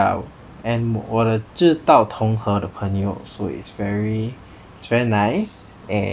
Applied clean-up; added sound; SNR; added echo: none; none; none; none.